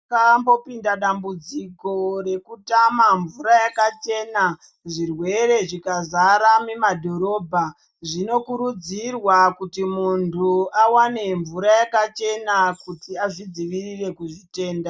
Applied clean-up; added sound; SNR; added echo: neural mask model DeepFilterNet 3.